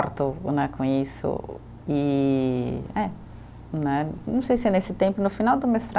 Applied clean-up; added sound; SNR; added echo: none; none; none; none.